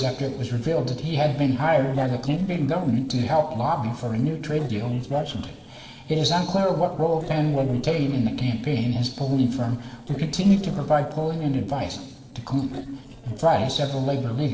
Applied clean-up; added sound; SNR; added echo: neural separator model SepFormer DNS4.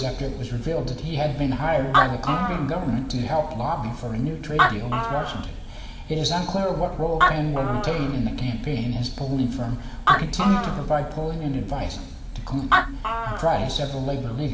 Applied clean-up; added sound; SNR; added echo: none; Animal; 4 dB; reverberation time 1.2 s.